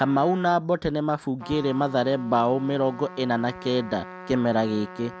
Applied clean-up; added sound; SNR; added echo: none; Trumpet; 17 dB; none.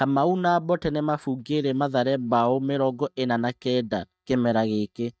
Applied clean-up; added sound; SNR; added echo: neural mask model DeepFilterNet 3.